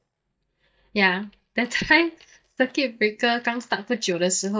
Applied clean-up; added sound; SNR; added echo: neural mask model DeepFilterNet 3.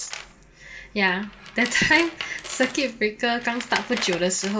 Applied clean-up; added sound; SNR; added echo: none; Tools; 12 dB; reverberation time 0.8 s.